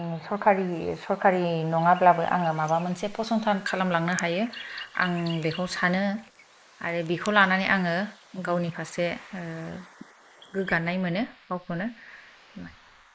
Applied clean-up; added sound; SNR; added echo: neural mask model Resemble Enhance denoiser.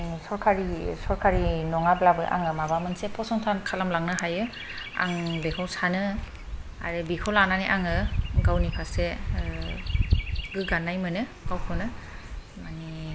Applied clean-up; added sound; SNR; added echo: none; Bird vocalization, bird call, bird song; 4 dB; none.